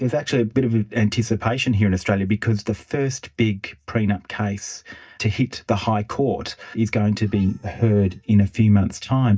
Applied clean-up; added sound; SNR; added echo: neural mask model DeepFilterNet 3.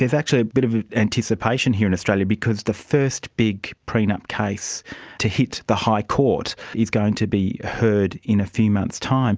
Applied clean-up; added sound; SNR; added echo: none; none; none; none.